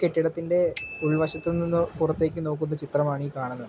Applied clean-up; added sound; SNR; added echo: none; Bicycle bell; 10 dB; none.